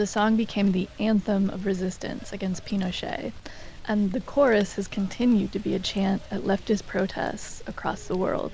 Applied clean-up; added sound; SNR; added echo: none; Rain; 14 dB; none.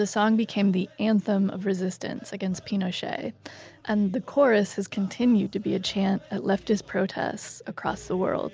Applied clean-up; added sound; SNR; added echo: none; none; none; none.